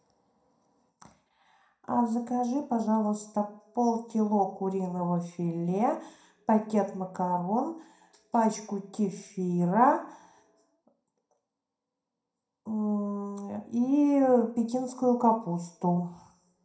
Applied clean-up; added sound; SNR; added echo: none; none; none; reverberation time 0.4 s.